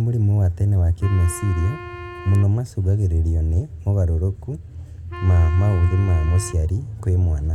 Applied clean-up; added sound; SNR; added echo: none; Wind instrument, woodwind instrument; 19 dB; none.